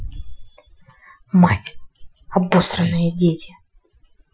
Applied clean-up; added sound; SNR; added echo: classical method Wiener filter.